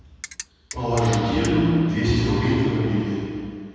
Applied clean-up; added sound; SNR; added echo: none; Ratchet, pawl; 16 dB; reverberation time 2.1 s.